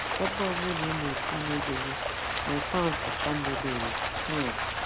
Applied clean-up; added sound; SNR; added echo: none; Stream; -2 dB; none.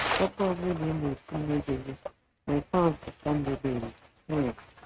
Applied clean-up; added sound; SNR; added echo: neural mask model RNNoise.